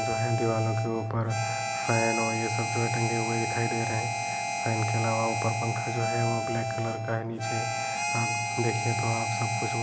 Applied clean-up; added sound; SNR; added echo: none; Harmonica; 1 dB; none.